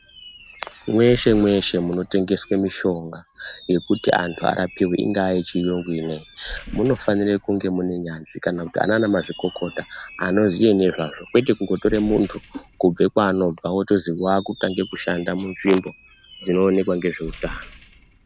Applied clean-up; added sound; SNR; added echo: none; Squeak; 20 dB; none.